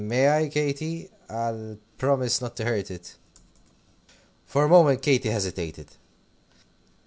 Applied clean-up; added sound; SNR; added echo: none; none; none; none.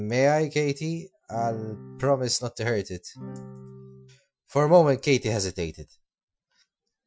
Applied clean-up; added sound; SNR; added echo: classical method Wiener filter.